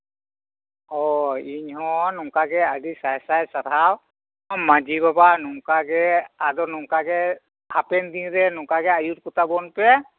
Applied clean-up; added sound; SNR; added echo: none; none; none; none.